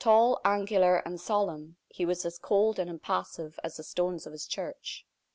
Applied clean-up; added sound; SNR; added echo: none; none; none; none.